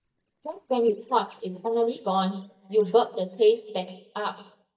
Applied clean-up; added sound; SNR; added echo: neural mask model DeepFilterNet 3.